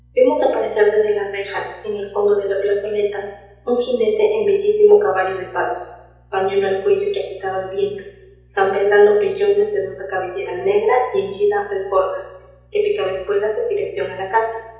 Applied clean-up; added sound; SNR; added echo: none; none; none; reverberation time 0.8 s.